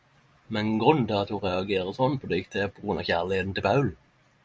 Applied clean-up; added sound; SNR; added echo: none; none; none; none.